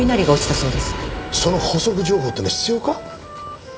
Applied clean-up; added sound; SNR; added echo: none; Wind instrument, woodwind instrument; 16 dB; reverberation time 2.3 s.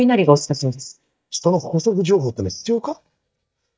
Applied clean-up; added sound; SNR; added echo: neural mask model DeepFilterNet 3.